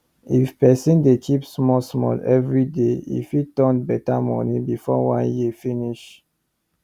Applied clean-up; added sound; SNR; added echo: none; none; none; none.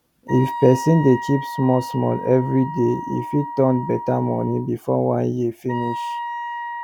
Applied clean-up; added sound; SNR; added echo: none; Wind instrument, woodwind instrument; 10 dB; none.